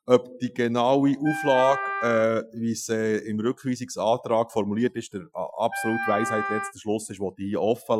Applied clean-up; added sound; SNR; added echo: classical method Wiener filter.